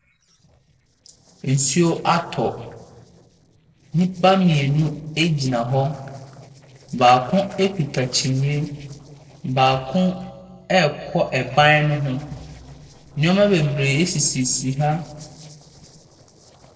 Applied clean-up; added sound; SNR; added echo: neural separator model SepFormer DNS4.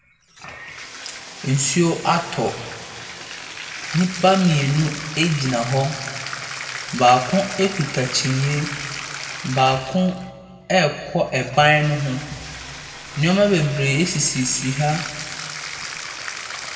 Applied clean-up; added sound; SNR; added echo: none; Bathtub (filling or washing); 11 dB; reverberation time 1.8 s.